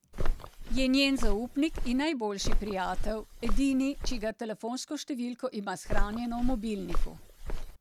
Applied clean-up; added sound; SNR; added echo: none; Walk, footsteps; -3 dB; none.